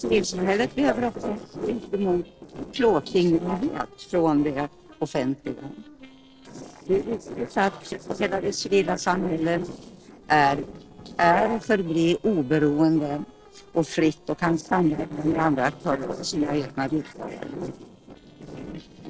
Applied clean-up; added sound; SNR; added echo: neural separator model SepFormer DNS4.